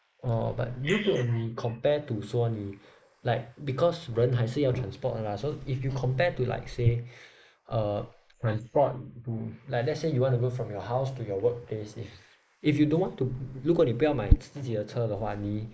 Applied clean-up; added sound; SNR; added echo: neural mask model Resemble Enhance denoiser.